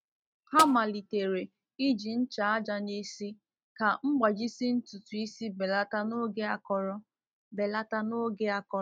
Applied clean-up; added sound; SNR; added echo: neural mask model RNNoise.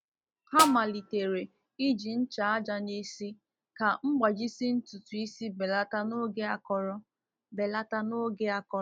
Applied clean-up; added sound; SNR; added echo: none; Snare drum; 4 dB; none.